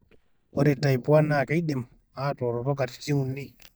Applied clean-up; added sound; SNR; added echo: neural mask model DeepFilterNet 3.